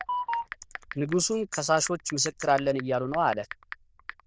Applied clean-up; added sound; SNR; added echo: neural diffusion model UNIVERSE++.